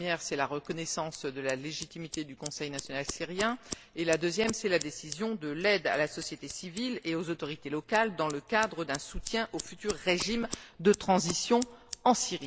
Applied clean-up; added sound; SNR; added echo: none; Scissors; 15 dB; none.